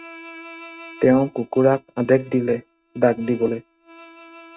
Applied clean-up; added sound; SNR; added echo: neural mask model RNNoise.